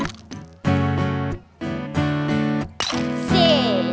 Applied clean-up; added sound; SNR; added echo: none; Shatter; 15 dB; none.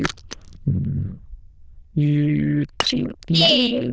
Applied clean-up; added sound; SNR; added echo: neural diffusion model UNIVERSE++.